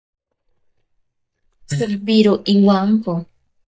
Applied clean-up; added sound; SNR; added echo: neural mask model DeepFilterNet 3.